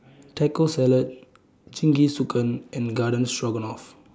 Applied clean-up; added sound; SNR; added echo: none; none; none; none.